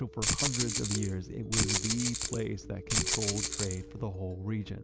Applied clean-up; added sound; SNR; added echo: none; Rattle (instrument); -3 dB; none.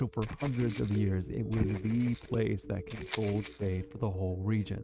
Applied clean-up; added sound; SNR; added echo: neural mask model RNNoise.